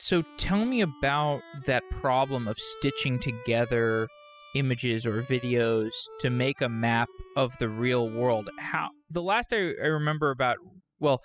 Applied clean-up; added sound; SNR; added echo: classical method spectral subtraction.